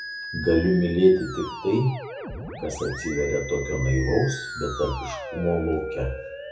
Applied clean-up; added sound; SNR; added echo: none; Musical instrument; 10 dB; reverberation time 0.6 s.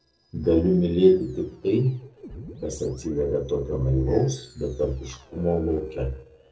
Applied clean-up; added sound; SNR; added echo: neural separator model SepFormer DNS4.